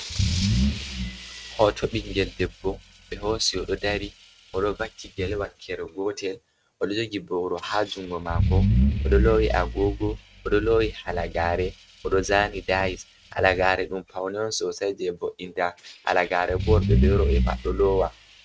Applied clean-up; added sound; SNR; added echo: neural mask model RNNoise.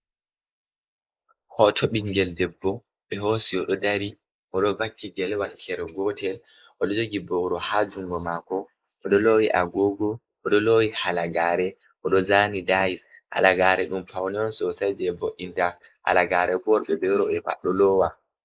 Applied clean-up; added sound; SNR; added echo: neural mask model Resemble Enhance denoiser.